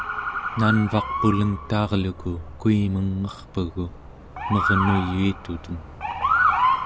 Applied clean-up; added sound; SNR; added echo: none; Motor vehicle (road) / Siren; 2 dB; none.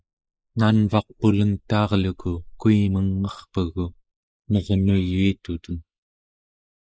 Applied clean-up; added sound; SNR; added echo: neural mask model Resemble Enhance denoiser.